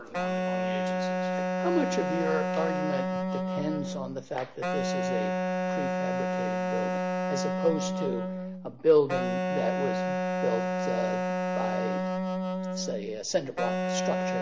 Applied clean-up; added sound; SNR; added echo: none; Wind instrument, woodwind instrument; -3 dB; none.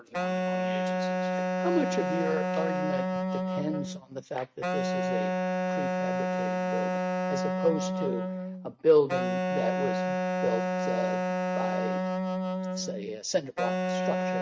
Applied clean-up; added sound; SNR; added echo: neural mask model RNNoise.